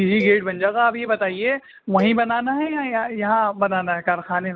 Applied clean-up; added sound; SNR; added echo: none; Cowbell; 18 dB; none.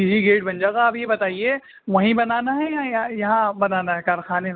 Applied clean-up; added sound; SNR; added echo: none; none; none; none.